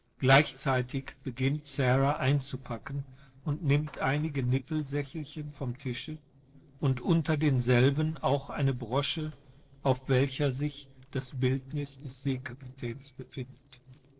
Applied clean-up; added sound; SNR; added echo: neural separator model SepFormer DNS4.